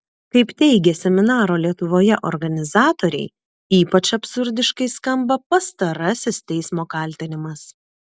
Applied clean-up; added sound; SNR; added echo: none; none; none; none.